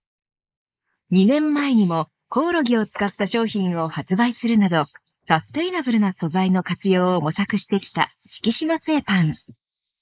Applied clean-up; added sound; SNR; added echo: neural mask model Resemble Enhance denoiser.